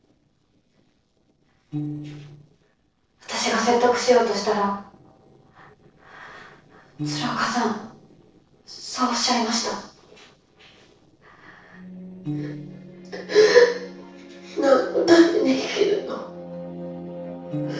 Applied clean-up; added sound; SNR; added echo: neural separator model SepFormer DNS4.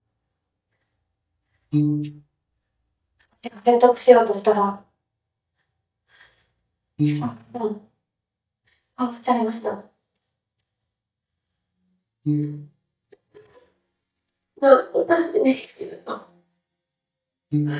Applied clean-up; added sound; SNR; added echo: neural mask model DeepFilterNet 3.